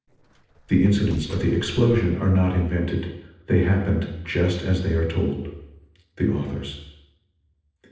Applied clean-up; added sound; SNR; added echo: neural separator model SepFormer DNS4.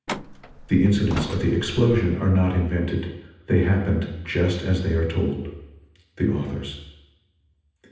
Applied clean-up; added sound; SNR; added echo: none; Truck; 10 dB; reverberation time 0.9 s.